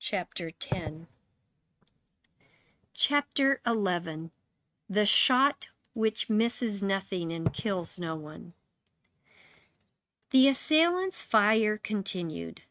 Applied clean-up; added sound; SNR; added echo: neural mask model RNNoise.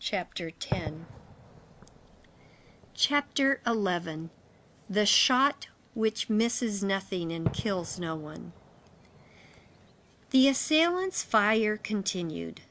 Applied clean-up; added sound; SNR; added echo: none; Fireworks; 14 dB; none.